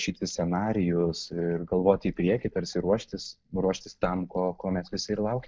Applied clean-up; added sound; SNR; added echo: neural mask model DeepFilterNet 3.